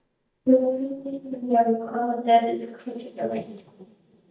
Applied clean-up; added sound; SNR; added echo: neural mask model DeepFilterNet 3.